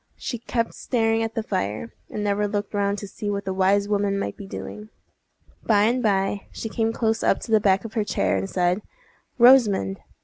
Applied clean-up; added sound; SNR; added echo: none; none; none; none.